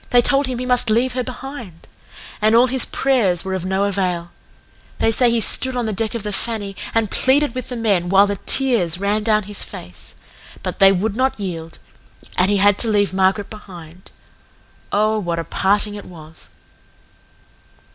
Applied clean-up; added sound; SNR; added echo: none; none; none; none.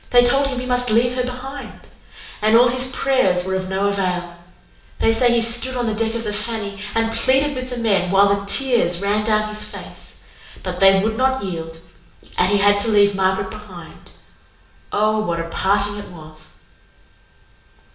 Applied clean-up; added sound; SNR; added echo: none; none; none; reverberation time 0.7 s.